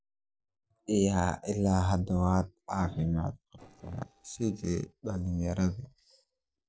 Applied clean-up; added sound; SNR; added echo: neural separator model SepFormer DNS4.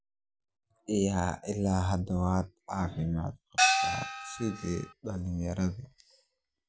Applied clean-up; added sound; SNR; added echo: none; Gong; -3 dB; none.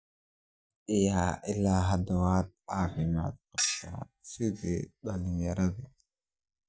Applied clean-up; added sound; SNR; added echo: neural mask model DeepFilterNet 3.